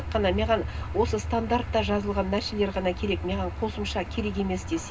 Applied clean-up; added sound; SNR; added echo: none; Engine; 15 dB; reverberation time 0.2 s.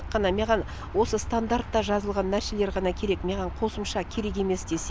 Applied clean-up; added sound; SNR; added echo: none; none; none; none.